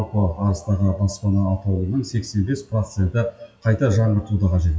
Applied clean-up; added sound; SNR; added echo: classical method WPE with log-MMSE.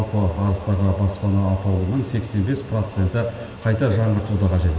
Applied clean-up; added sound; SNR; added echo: none; Fixed-wing aircraft, airplane; 18 dB; reverberation time 2.2 s.